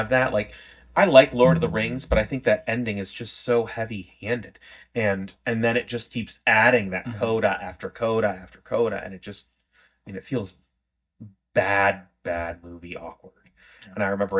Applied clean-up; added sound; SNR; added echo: neural mask model DeepFilterNet 3.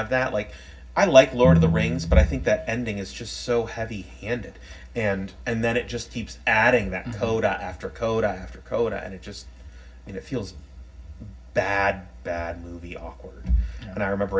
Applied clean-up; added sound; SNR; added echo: none; Piano; 0 dB; reverberation time 0.4 s.